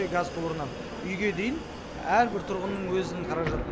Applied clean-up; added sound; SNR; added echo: none; Bus; 12 dB; none.